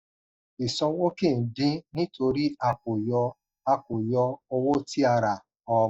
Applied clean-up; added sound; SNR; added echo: neural mask model DeepFilterNet 3.